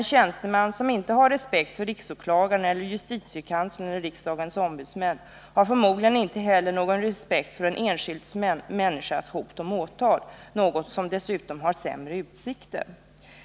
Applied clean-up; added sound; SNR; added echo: none; none; none; none.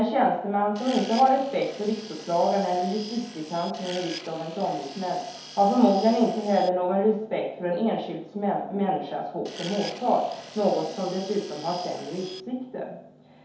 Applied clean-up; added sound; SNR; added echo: none; Tools; 16 dB; reverberation time 0.8 s.